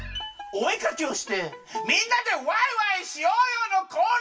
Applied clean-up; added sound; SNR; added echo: none; Bowed string instrument; 15 dB; reverberation time 0.2 s.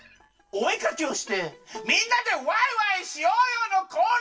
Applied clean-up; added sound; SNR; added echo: neural separator model SepFormer DNS4.